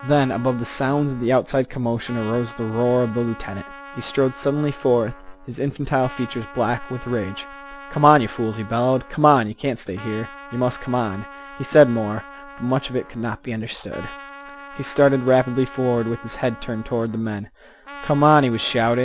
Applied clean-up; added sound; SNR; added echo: none; Trumpet; 18 dB; none.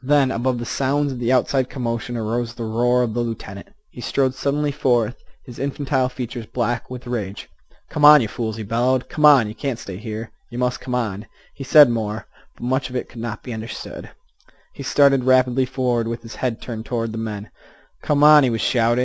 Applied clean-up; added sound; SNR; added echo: none; none; none; none.